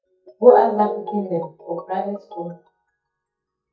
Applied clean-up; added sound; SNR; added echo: neural mask model DeepFilterNet 3.